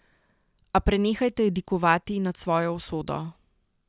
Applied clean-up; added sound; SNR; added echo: none; none; none; none.